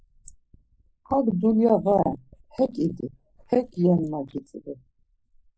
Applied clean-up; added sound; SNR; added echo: neural mask model Resemble Enhance denoiser.